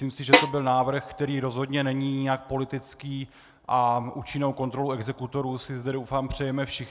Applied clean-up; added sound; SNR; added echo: none; Snare drum; -3 dB; none.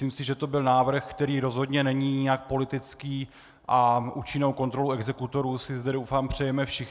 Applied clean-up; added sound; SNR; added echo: none; none; none; none.